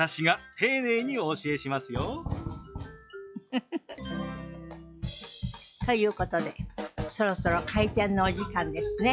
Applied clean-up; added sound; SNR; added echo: classical method log-MMSE.